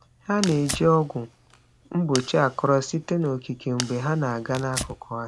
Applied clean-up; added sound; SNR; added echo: none; Tearing + Fire; 12 dB; none.